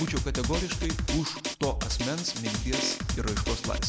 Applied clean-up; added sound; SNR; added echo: none; Drum; -1 dB; none.